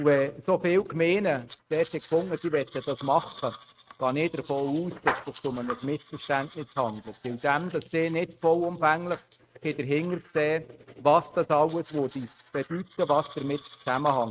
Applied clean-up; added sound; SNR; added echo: neural mask model RNNoise.